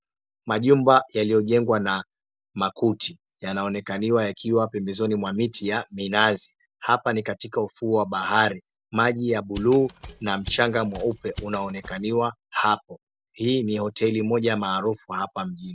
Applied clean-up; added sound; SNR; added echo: none; Mechanisms; 16 dB; none.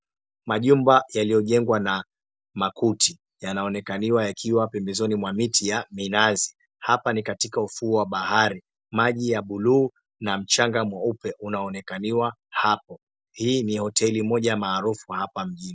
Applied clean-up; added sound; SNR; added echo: none; none; none; none.